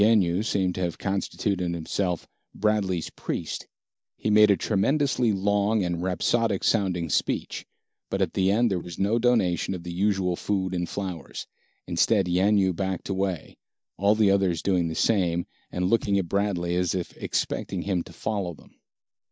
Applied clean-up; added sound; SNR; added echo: neural mask model DeepFilterNet 3.